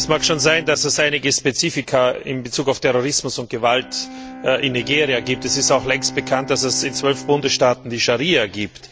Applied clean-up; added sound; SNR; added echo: none; Bowed string instrument; 16 dB; none.